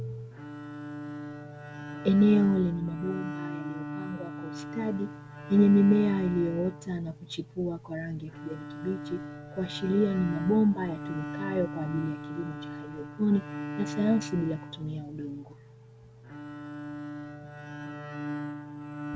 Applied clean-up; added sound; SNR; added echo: none; Bowed string instrument; 9 dB; none.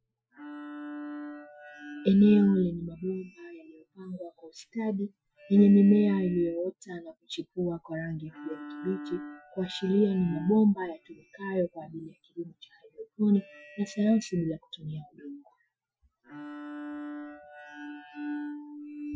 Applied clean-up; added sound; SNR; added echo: classical method Wiener filter.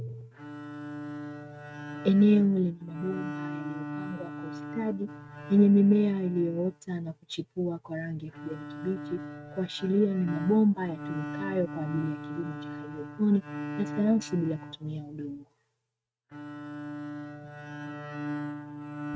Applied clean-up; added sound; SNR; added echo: neural mask model RNNoise.